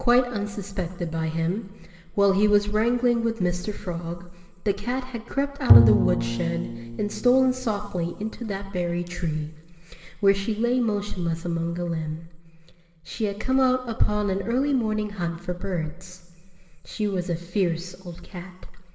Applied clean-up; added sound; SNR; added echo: none; Bowed string instrument; -2 dB; reverberation time 2.4 s.